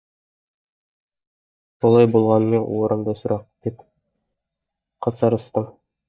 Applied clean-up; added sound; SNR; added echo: neural mask model DeepFilterNet 3.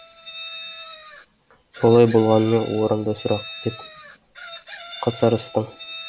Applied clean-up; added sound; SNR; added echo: none; Chicken, rooster; 16 dB; none.